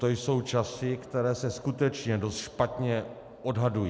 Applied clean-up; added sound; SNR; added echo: none; none; none; none.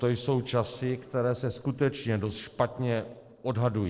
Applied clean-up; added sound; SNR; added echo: neural separator model SepFormer DNS4.